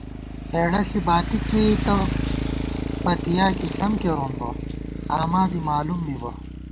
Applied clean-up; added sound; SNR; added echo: none; Motorcycle; 4 dB; none.